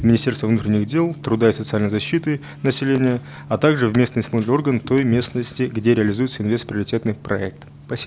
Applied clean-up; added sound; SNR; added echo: none; Computer keyboard + Gong; 19 dB; none.